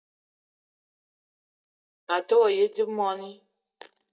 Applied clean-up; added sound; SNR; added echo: neural mask model DeepFilterNet 3.